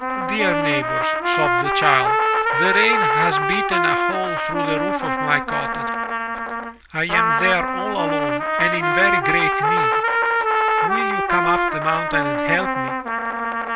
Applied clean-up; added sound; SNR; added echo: none; Trumpet; -4 dB; none.